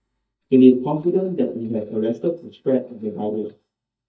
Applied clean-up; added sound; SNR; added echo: neural mask model DeepFilterNet 3.